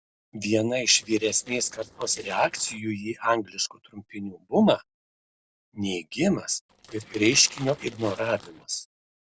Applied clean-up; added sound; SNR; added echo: neural separator model SepFormer DNS4.